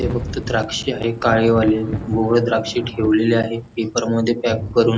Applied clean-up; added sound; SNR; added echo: none; Thunder / Rain; 10 dB; none.